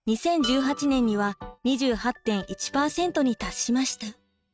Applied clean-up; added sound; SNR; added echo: neural mask model RNNoise.